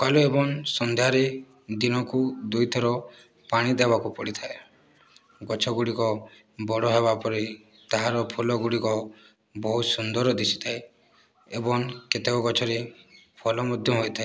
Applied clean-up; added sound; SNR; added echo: none; none; none; none.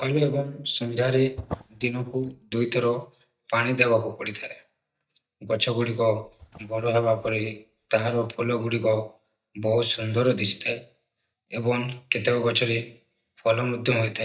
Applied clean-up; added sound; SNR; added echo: neural mask model DeepFilterNet 3.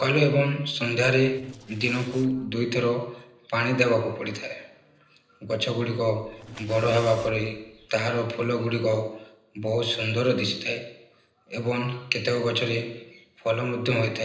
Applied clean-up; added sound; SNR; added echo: neural separator model SepFormer DNS4.